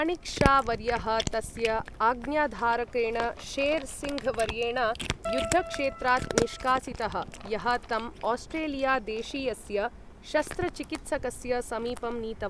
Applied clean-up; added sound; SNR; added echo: none; Keyboard (musical) + Cat; 7 dB; none.